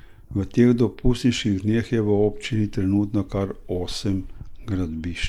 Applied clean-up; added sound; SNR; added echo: neural mask model Resemble Enhance denoiser.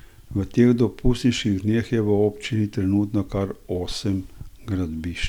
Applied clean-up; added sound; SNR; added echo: none; none; none; none.